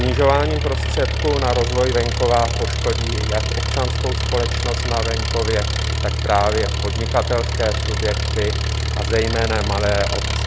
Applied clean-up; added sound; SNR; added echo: none; Engine; -1 dB; none.